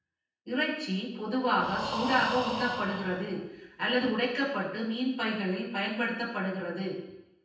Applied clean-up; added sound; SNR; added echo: none; Breathing; 7 dB; reverberation time 0.9 s.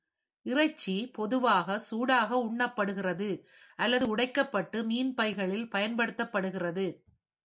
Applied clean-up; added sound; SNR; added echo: none; none; none; none.